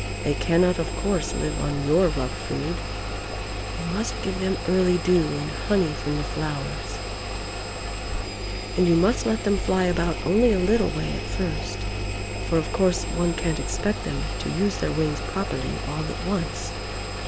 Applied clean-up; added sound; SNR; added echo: none; Engine; 4 dB; none.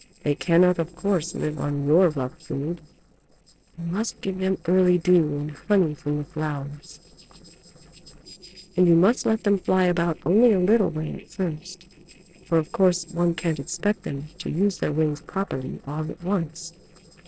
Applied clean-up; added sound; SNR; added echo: neural separator model SepFormer DNS4.